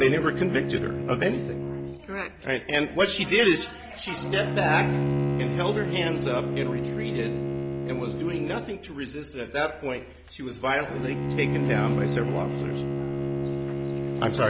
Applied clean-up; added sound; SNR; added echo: none; Bowed string instrument; 1 dB; none.